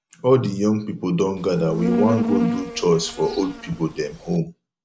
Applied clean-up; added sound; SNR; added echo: none; Insect; 4 dB; none.